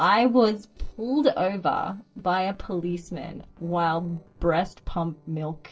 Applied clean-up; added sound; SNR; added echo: neural separator model SepFormer DNS4.